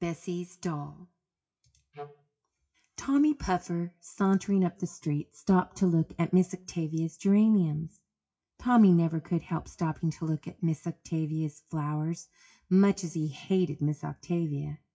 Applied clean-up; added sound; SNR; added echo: classical method WPE with log-MMSE.